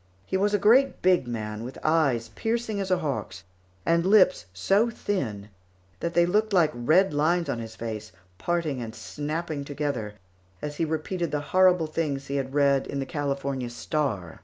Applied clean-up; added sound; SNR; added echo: none; none; none; none.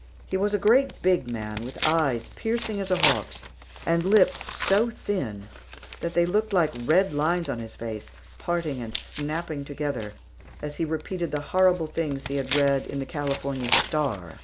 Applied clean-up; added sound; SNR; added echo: none; Tearing; 8 dB; none.